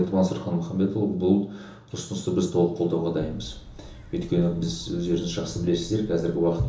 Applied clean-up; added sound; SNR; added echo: none; Gull, seagull / Wind; 17 dB; reverberation time 1.2 s.